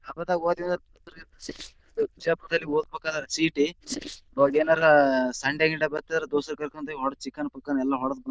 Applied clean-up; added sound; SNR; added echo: neural diffusion model UNIVERSE++.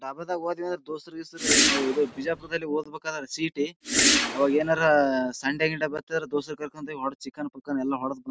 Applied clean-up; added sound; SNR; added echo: none; Whoosh, swoosh, swish; -2 dB; none.